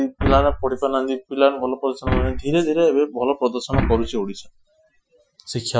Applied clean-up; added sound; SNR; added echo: classical method Wiener filter.